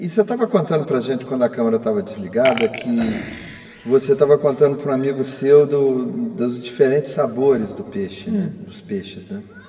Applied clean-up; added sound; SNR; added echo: none; Burping, eructation; 12 dB; reverberation time 2.0 s.